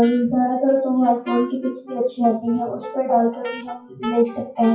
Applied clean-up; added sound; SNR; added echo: classical method WPE with log-MMSE.